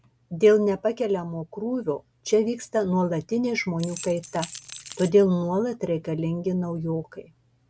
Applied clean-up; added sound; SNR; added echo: none; Rattle / Keys jangling; 14 dB; none.